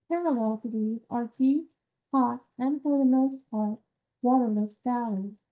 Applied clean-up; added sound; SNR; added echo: neural mask model DeepFilterNet 3.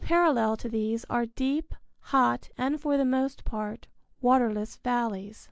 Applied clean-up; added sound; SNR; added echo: none; none; none; none.